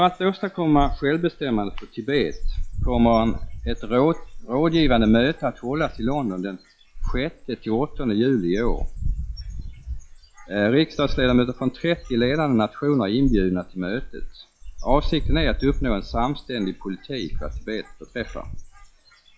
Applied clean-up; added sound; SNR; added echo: classical method log-MMSE.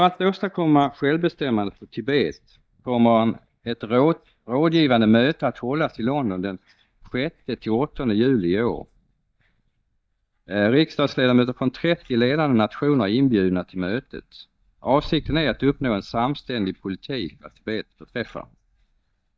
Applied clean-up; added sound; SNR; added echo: neural mask model DeepFilterNet 3.